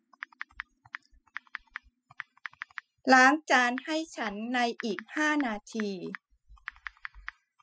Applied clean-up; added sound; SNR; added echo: classical method spectral subtraction.